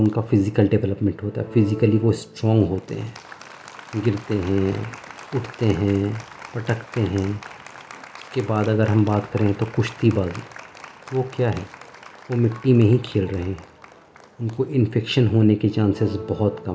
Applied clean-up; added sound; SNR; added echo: none; Applause; 18 dB; none.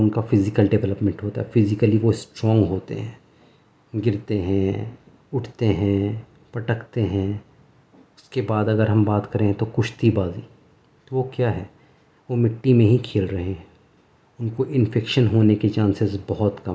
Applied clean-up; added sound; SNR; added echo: none; none; none; none.